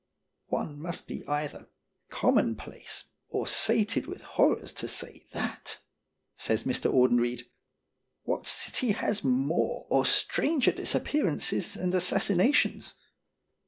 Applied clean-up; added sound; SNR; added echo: none; none; none; none.